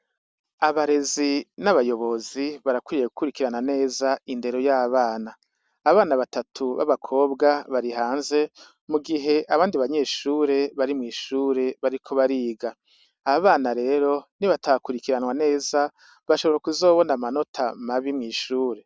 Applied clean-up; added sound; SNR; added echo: none; none; none; none.